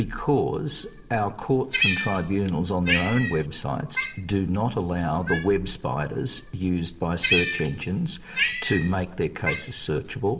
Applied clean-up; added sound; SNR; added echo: none; Cat; 6 dB; reverberation time 1.0 s.